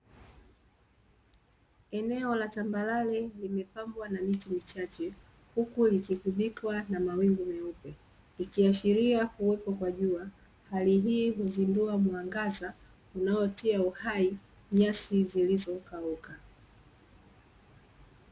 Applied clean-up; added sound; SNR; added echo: none; none; none; none.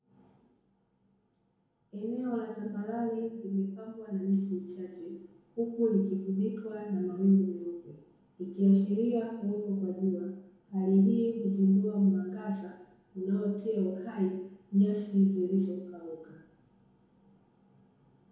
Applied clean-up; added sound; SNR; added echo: none; none; none; reverberation time 0.9 s.